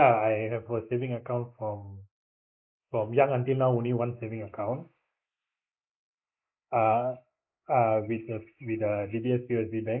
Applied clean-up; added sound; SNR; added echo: neural mask model Resemble Enhance denoiser.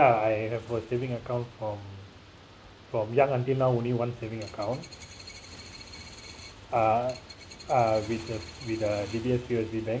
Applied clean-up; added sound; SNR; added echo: none; Coin (dropping) + Motorcycle; 18 dB; none.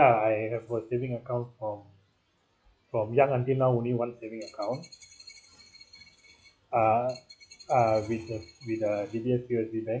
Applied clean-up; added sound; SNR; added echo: classical method log-MMSE.